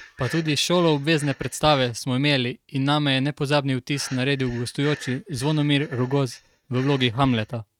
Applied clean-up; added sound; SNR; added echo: neural mask model RNNoise.